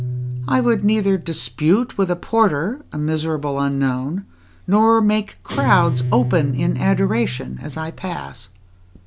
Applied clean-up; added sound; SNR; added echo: none; Guitar; 8 dB; none.